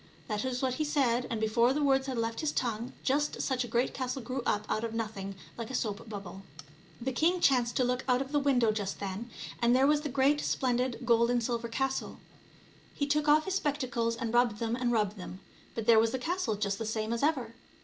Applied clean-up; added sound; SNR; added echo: none; none; none; none.